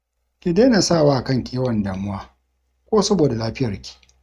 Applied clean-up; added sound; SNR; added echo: neural mask model RNNoise.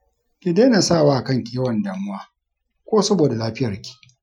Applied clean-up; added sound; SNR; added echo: classical method Wiener filter.